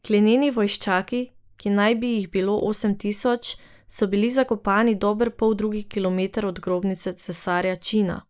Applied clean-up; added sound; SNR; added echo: neural mask model Resemble Enhance denoiser.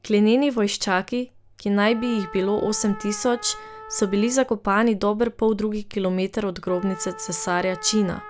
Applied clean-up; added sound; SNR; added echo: none; Trumpet; 19 dB; none.